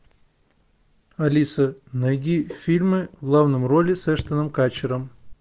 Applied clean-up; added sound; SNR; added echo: none; Raindrop / Drip; 16 dB; none.